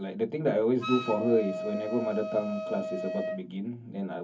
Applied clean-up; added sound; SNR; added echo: none; Wind instrument, woodwind instrument; 7 dB; reverberation time 0.3 s.